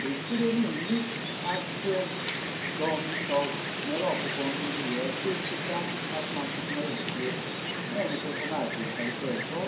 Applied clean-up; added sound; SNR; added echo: none; Wind; 1 dB; reverberation time 0.5 s.